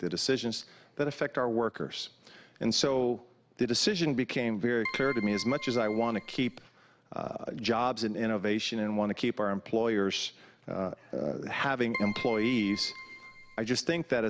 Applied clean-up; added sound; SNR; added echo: none; Keyboard (musical); 11 dB; none.